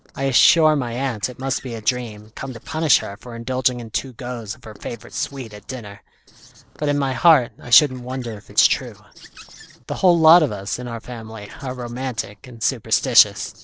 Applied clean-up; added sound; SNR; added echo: neural separator model SepFormer DNS4.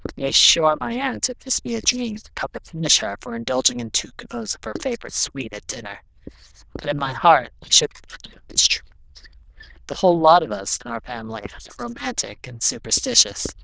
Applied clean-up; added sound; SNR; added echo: neural diffusion model UNIVERSE++.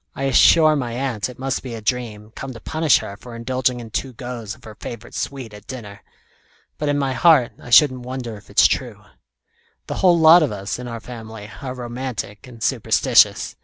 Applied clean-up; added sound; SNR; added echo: none; none; none; none.